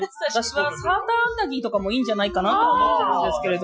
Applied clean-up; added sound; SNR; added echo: classical method Wiener filter.